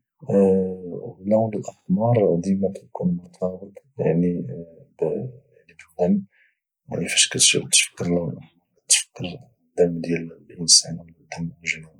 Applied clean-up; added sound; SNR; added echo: none; none; none; none.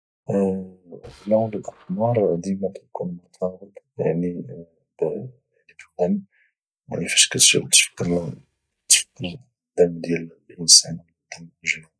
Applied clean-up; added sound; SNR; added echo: neural mask model DeepFilterNet 3.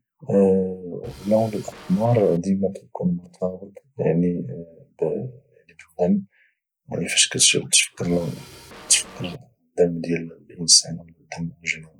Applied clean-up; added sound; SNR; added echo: none; Drum kit; 19 dB; none.